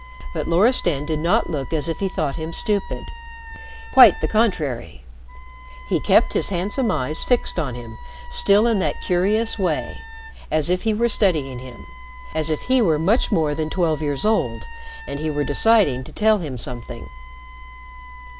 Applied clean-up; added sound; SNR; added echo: none; Wind instrument, woodwind instrument; 19 dB; none.